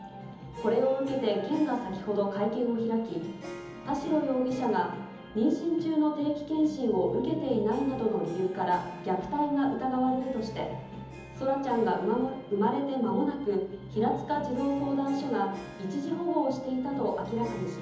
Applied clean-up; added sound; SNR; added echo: none; Harp; 20 dB; reverberation time 1.3 s.